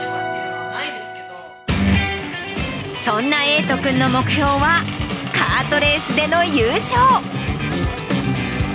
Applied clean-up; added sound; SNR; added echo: none; none; none; none.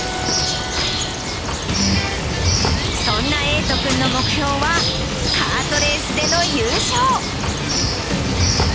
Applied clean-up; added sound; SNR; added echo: none; Bird; -2 dB; none.